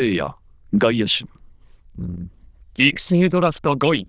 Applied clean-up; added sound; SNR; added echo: neural diffusion model UNIVERSE++.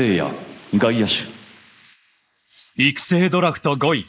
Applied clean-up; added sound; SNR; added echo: neural mask model Resemble Enhance denoiser.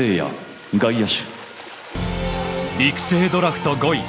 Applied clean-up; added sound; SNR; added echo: none; Water / Splash, splatter + Sawing; 19 dB; none.